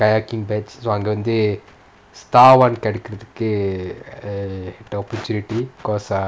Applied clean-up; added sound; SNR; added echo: none; none; none; none.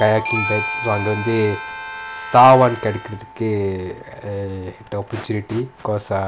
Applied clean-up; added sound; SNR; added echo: none; Harmonica + Bell / Doorbell; 11 dB; none.